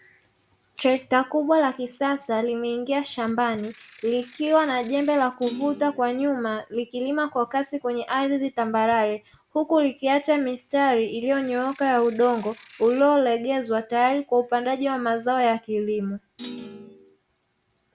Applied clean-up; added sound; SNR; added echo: none; Thump, thud + Ratchet, pawl / Percussion; 20 dB; none.